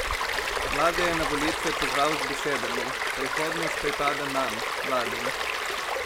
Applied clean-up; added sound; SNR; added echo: none; Stream; -2 dB; none.